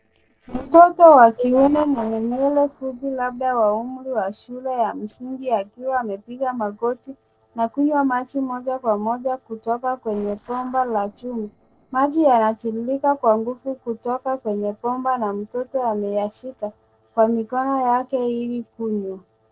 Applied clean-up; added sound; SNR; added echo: neural separator model SepFormer DNS4.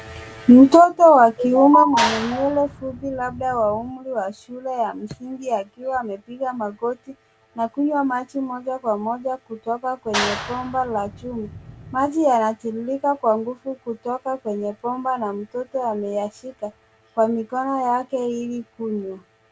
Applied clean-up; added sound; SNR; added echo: none; Clapping; 9 dB; none.